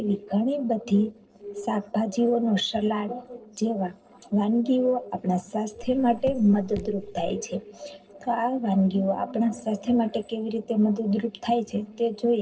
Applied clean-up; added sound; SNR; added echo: neural separator model SepFormer DNS4.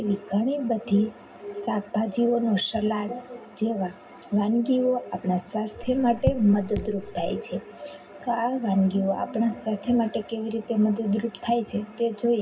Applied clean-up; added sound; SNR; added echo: none; Raindrop / Drip; 8 dB; reverberation time 0.4 s.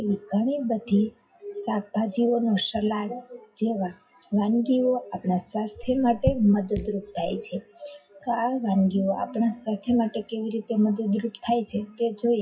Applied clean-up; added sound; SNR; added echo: classical method WPE with log-MMSE.